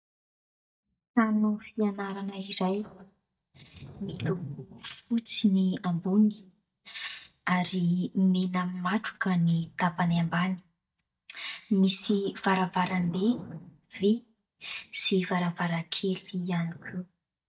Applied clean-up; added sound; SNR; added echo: neural mask model DeepFilterNet 3.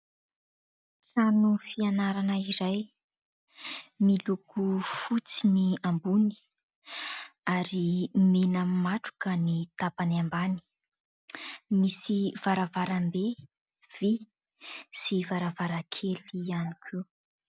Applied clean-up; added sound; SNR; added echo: none; none; none; none.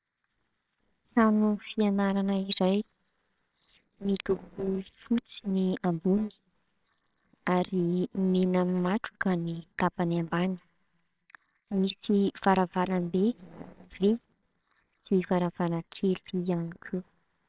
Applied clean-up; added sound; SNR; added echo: neural separator model SepFormer WHAMR!.